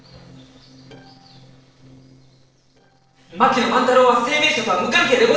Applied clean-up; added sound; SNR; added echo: neural separator model SepFormer DNS4.